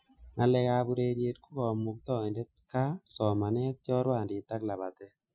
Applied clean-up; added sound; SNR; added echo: classical method Wiener filter.